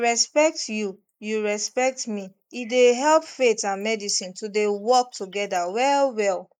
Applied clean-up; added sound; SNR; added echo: neural mask model Resemble Enhance denoiser.